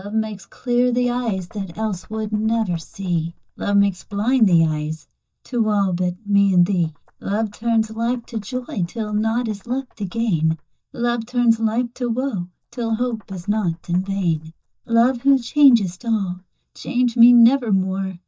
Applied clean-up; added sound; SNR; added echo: neural mask model DeepFilterNet 3.